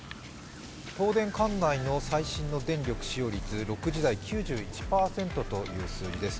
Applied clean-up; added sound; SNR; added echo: none; Wind / Boat, Water vehicle; 13 dB; none.